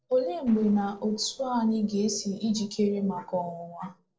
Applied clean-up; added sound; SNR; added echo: neural separator model SepFormer DNS4.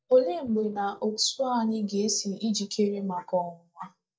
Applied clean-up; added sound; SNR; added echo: neural mask model DeepFilterNet 3.